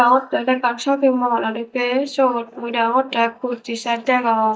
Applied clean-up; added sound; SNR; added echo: neural mask model DeepFilterNet 3.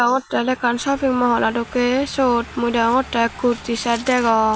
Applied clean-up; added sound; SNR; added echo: none; none; none; none.